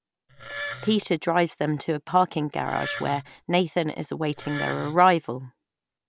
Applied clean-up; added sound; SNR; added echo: none; Wood; 11 dB; none.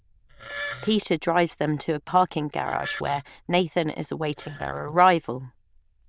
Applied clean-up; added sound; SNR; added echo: neural diffusion model UNIVERSE++.